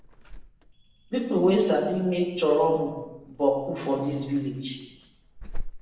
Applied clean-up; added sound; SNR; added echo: none; Alarm / Insect; 12 dB; reverberation time 1.0 s.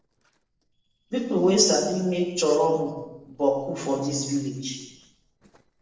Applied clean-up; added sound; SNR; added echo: neural separator model SepFormer DNS4.